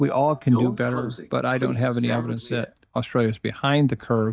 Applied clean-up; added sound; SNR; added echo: neural mask model DeepFilterNet 3.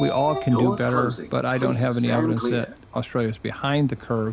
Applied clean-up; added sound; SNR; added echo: none; Sliding door / Train; 6 dB; none.